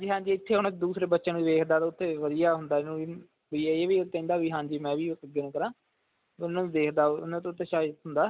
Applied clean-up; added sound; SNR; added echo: none; none; none; none.